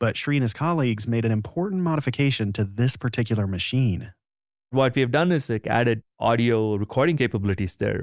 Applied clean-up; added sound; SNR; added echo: none; none; none; none.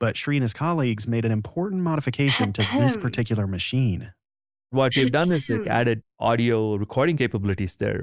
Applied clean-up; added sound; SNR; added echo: neural mask model Resemble Enhance denoiser.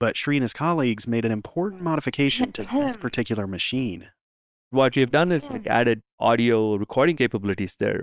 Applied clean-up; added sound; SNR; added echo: neural separator model SepFormer WHAM!.